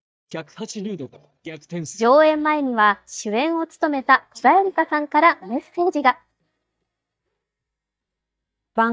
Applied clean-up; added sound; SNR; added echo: neural mask model DeepFilterNet 3.